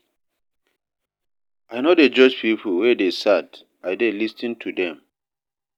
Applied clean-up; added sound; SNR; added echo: none; none; none; none.